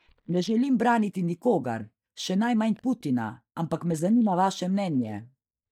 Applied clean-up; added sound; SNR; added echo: neural mask model DeepFilterNet 3.